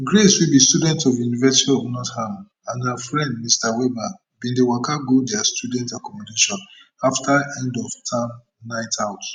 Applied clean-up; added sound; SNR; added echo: none; none; none; none.